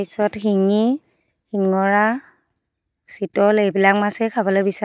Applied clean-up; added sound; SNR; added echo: neural mask model DeepFilterNet 3.